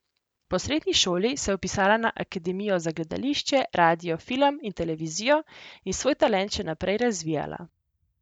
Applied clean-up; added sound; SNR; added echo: none; none; none; none.